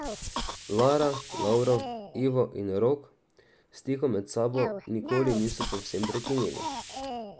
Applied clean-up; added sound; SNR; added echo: none; Cough; 6 dB; none.